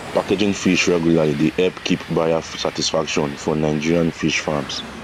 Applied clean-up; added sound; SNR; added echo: none; Train; 15 dB; none.